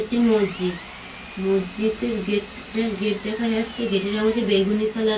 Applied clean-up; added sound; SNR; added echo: none; Engine; 15 dB; reverberation time 0.1 s.